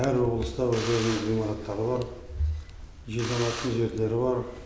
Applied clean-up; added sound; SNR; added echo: none; none; none; none.